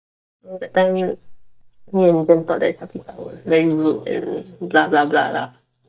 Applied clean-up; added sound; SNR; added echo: neural mask model DeepFilterNet 3.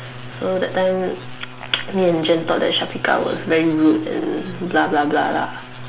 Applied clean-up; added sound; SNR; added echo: none; none; none; none.